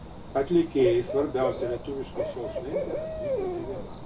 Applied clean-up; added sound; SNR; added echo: none; Cricket / Bird; 4 dB; reverberation time 0.2 s.